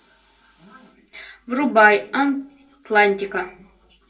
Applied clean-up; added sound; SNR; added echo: none; none; none; reverberation time 0.2 s.